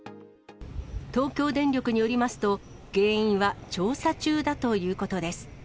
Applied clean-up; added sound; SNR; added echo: none; none; none; none.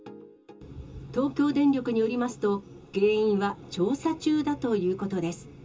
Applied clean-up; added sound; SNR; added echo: none; none; none; reverberation time 0.2 s.